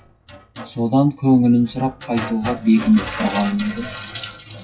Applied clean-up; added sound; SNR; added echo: classical method WPE with log-MMSE.